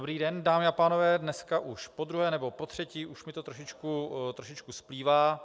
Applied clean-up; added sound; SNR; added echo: none; none; none; none.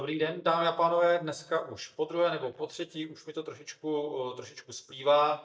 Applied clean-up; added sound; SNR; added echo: neural mask model DeepFilterNet 3.